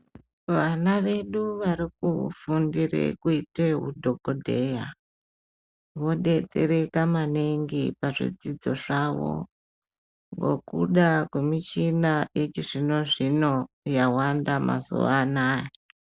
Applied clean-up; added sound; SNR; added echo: none; none; none; none.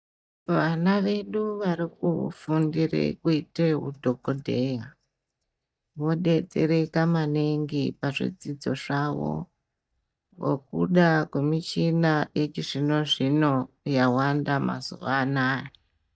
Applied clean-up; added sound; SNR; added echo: neural mask model DeepFilterNet 3.